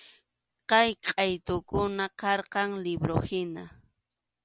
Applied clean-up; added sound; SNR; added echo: none; none; none; none.